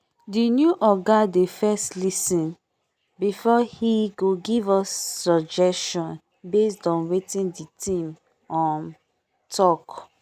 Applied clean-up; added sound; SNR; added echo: none; none; none; none.